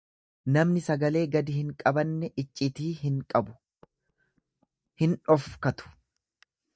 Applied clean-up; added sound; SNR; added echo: neural mask model DeepFilterNet 3.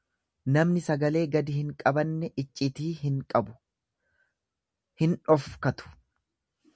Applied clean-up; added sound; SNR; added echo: none; none; none; none.